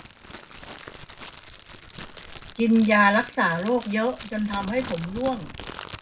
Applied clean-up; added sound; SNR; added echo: none; Crackle; 12 dB; reverberation time 0.3 s.